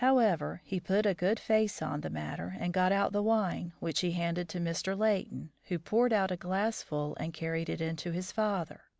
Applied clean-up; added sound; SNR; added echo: none; none; none; none.